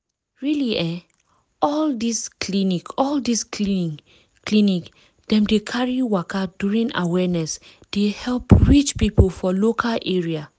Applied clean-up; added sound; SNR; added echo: none; none; none; none.